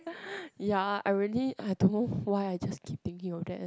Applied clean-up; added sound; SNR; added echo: none; none; none; none.